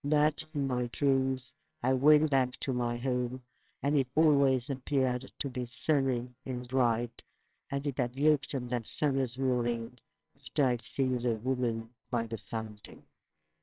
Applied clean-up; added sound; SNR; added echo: neural separator model SepFormer WHAMR!.